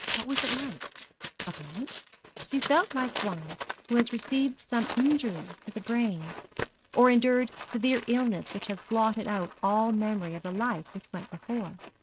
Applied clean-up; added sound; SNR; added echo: neural mask model RNNoise.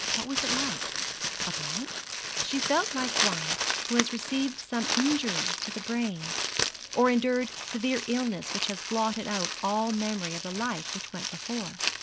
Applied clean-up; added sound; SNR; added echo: none; Crumpling, crinkling; 2 dB; none.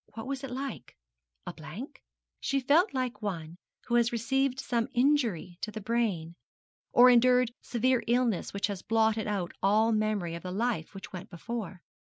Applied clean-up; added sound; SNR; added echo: none; none; none; none.